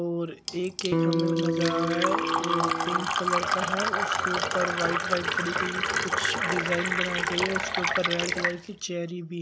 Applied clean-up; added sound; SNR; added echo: none; Electric guitar + Fill (with liquid); -4 dB; none.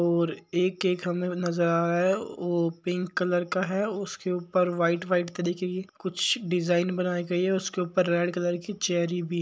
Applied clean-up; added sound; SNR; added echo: none; none; none; none.